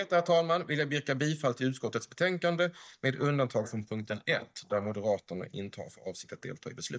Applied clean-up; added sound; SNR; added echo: neural mask model DeepFilterNet 3.